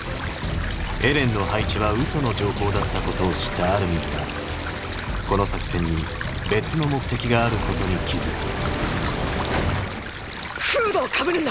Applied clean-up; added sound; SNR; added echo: none; Stream; 8 dB; none.